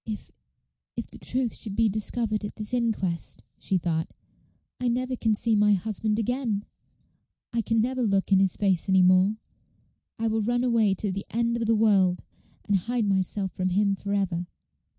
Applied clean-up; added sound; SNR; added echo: none; none; none; none.